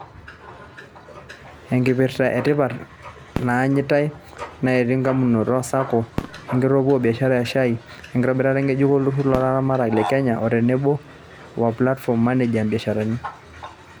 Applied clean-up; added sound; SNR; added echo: none; Fireworks; 17 dB; none.